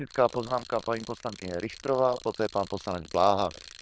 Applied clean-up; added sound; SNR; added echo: neural diffusion model UNIVERSE++.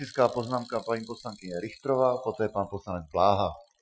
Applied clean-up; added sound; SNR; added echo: classical method Wiener filter.